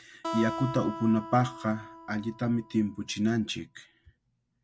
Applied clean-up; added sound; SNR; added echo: none; Acoustic guitar; 11 dB; none.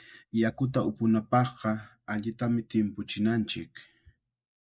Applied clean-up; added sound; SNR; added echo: neural mask model Resemble Enhance denoiser.